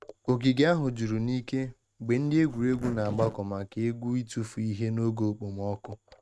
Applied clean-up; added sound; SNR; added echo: neural mask model RNNoise.